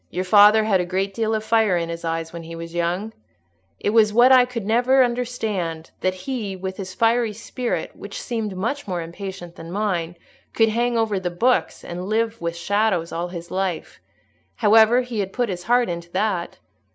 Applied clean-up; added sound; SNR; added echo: none; none; none; none.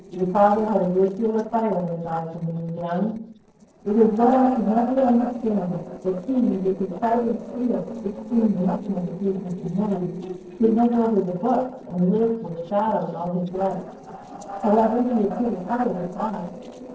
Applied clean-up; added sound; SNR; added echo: neural separator model SepFormer DNS4.